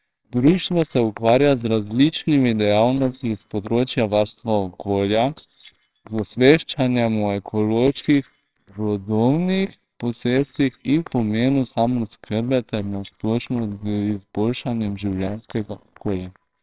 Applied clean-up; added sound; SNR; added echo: neural separator model SepFormer WHAMR!.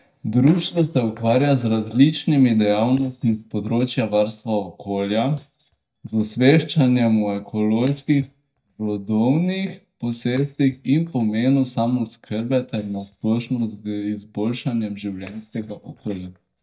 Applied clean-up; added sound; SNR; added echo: neural mask model DeepFilterNet 3.